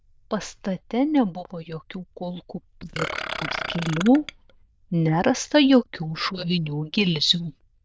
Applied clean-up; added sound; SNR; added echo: neural diffusion model UNIVERSE++.